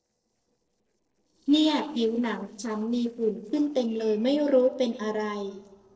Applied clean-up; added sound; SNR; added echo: neural separator model SepFormer DNS4.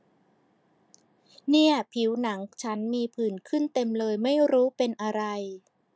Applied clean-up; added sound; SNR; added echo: none; none; none; none.